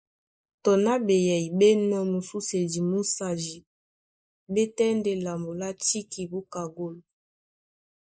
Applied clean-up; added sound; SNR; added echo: neural mask model Resemble Enhance denoiser.